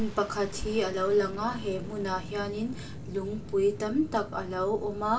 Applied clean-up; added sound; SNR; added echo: none; Fixed-wing aircraft, airplane; 13 dB; reverberation time 0.2 s.